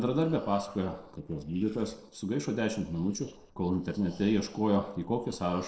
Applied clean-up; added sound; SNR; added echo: neural separator model SepFormer DNS4.